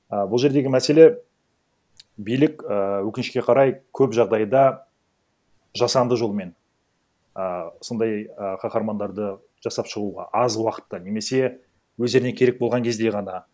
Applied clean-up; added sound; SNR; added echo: none; none; none; none.